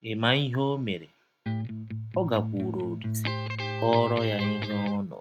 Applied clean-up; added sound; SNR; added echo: neural mask model RNNoise.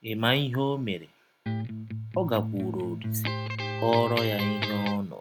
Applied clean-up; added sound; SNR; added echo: none; Electric guitar; 3 dB; none.